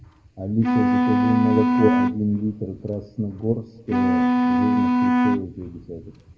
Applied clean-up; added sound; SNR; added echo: none; Wind instrument, woodwind instrument; -4 dB; reverberation time 0.7 s.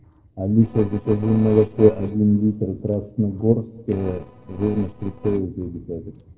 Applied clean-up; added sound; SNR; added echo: neural separator model SepFormer DNS4.